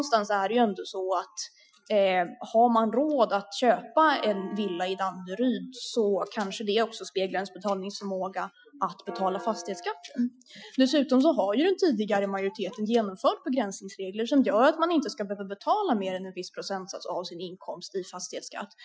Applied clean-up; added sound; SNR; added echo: classical method Wiener filter.